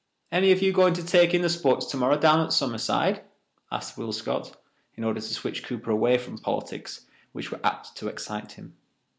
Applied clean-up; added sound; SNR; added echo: none; none; none; none.